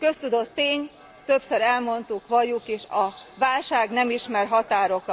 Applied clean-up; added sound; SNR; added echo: none; Bird; 18 dB; none.